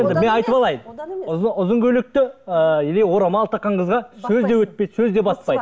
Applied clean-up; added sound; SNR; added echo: none; none; none; none.